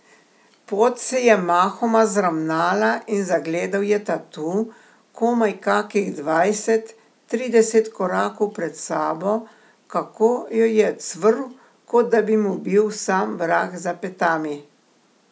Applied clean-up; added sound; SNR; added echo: none; none; none; none.